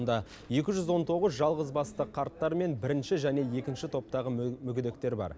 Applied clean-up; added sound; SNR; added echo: none; none; none; none.